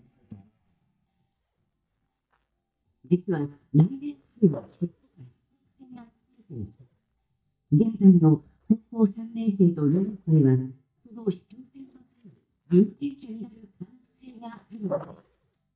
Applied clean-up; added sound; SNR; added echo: neural mask model DeepFilterNet 3.